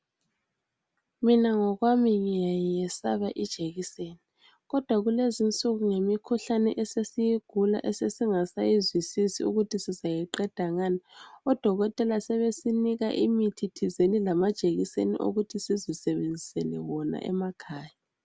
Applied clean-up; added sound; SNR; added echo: none; none; none; none.